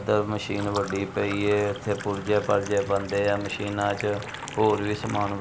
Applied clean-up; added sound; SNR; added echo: none; Liquid; 15 dB; none.